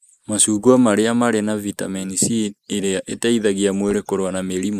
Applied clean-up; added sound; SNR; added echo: neural mask model Resemble Enhance denoiser.